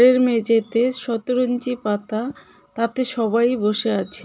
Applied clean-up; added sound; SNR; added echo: none; none; none; none.